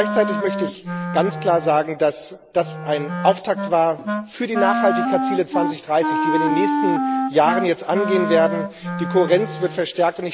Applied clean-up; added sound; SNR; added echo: none; Wind instrument, woodwind instrument; 3 dB; none.